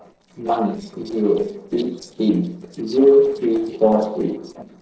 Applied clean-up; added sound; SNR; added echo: neural separator model SepFormer DNS4.